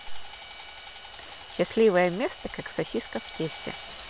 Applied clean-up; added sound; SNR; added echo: none; Sawing; 15 dB; none.